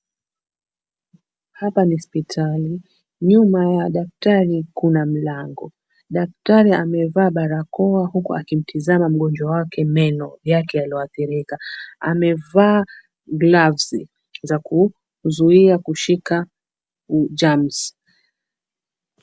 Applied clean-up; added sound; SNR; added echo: none; none; none; none.